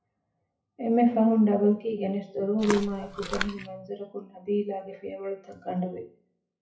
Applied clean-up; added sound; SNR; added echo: classical method WPE with log-MMSE.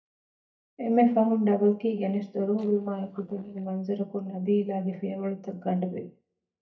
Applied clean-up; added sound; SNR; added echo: neural mask model DeepFilterNet 3.